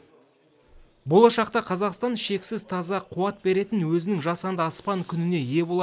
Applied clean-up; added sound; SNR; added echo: none; none; none; none.